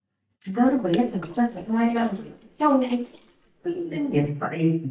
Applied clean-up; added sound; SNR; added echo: neural mask model DeepFilterNet 3.